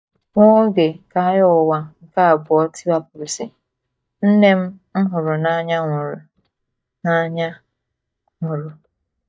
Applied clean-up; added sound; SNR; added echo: neural mask model DeepFilterNet 3.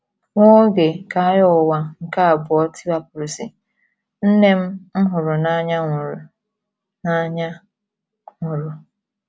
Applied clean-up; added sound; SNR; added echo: none; none; none; none.